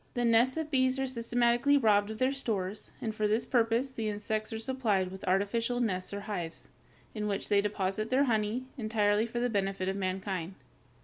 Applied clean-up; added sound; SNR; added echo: none; none; none; none.